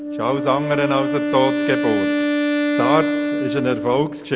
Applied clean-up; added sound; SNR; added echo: none; Wind instrument, woodwind instrument; 0 dB; none.